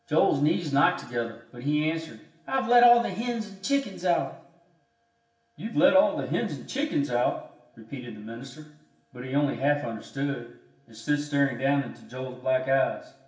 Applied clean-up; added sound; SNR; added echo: none; none; none; reverberation time 0.7 s.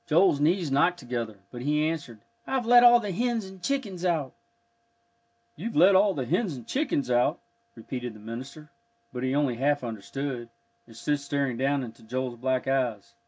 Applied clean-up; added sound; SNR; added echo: none; none; none; none.